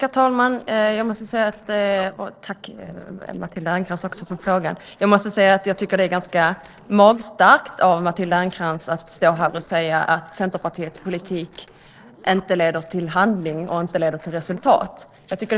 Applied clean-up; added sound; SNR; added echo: neural separator model SepFormer DNS4.